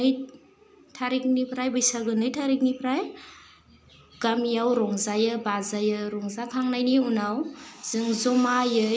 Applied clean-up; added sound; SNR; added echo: none; none; none; none.